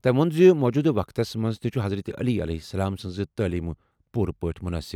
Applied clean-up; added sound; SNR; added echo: none; none; none; none.